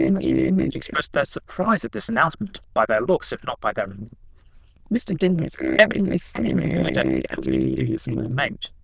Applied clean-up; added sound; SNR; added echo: neural diffusion model UNIVERSE++.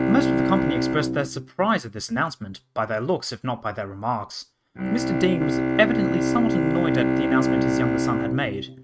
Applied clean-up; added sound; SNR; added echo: neural mask model RNNoise.